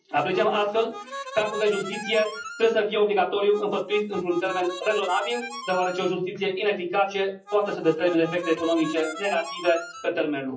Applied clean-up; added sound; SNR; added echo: classical method WPE with log-MMSE.